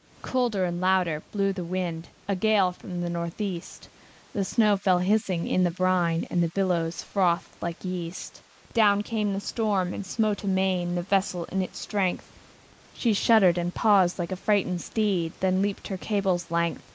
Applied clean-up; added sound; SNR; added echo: neural mask model Resemble Enhance denoiser.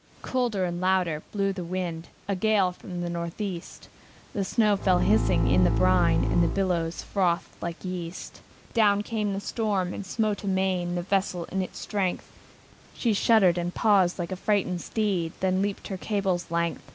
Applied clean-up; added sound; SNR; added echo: none; Bowed string instrument; -1 dB; none.